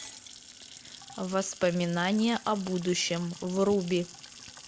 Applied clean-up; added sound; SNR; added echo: none; Sink (filling or washing) / Water tap, faucet / Splash, splatter + Shatter; 17 dB; none.